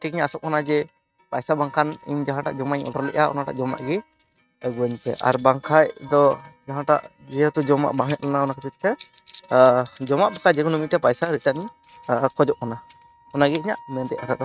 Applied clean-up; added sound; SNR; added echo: neural mask model RNNoise.